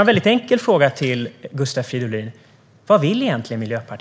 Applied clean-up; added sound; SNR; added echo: none; none; none; none.